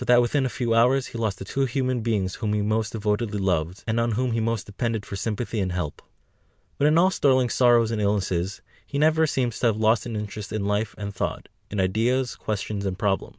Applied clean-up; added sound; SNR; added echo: none; none; none; none.